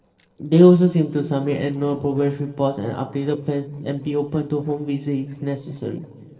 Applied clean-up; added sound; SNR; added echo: neural separator model SepFormer DNS4.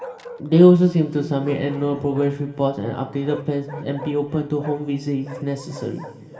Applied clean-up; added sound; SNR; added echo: none; Bark; 18 dB; reverberation time 2.8 s.